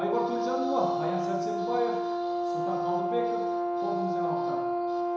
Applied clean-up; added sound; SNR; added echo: none; Brass instrument; -4 dB; reverberation time 1.0 s.